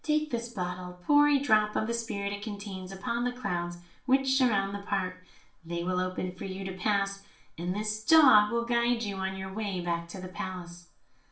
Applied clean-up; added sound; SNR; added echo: none; none; none; reverberation time 0.4 s.